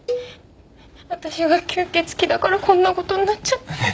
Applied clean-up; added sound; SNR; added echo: none; Cowbell; 12 dB; none.